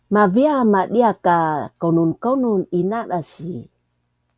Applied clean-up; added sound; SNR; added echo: none; none; none; none.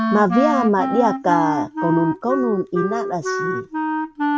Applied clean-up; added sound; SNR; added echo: none; Wind instrument, woodwind instrument; 2 dB; none.